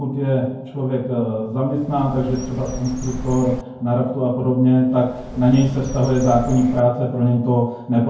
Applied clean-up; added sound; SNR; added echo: none; Bird; 12 dB; reverberation time 0.9 s.